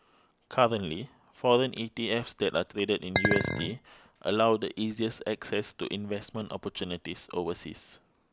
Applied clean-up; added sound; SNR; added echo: none; Chink, clink; -1 dB; none.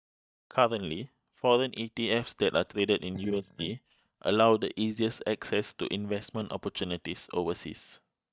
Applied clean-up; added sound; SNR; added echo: neural mask model DeepFilterNet 3.